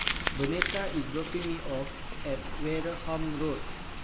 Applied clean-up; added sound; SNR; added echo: none; Rain + Crumpling, crinkling; -1 dB; none.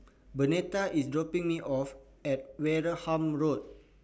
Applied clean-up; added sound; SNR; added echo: none; none; none; none.